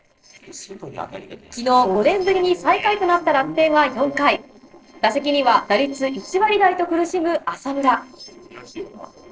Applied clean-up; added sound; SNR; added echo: neural separator model SepFormer DNS4.